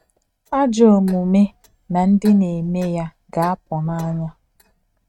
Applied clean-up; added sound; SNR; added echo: neural mask model RNNoise.